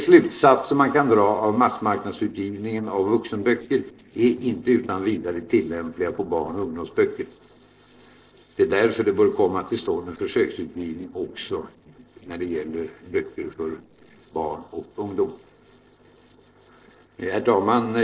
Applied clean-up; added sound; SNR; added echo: neural separator model SepFormer DNS4.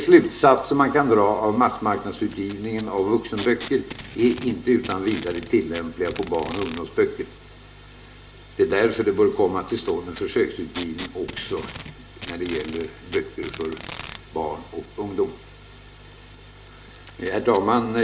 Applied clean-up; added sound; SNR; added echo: none; Packing tape, duct tape; 16 dB; reverberation time 0.5 s.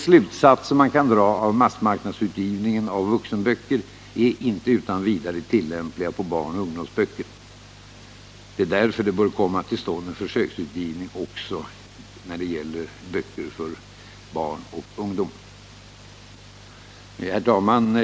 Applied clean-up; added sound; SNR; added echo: none; none; none; none.